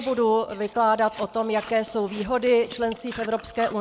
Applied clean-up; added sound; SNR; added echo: none; Chewing, mastication; 19 dB; none.